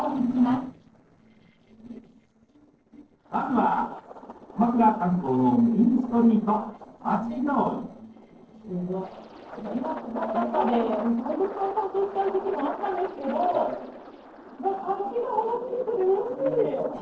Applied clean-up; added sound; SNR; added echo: neural separator model SepFormer DNS4.